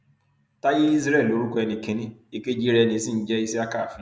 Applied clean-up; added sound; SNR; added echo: none; none; none; none.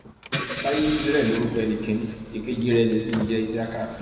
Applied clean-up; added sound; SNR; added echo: none; Engine / Car; 7 dB; reverberation time 1.9 s.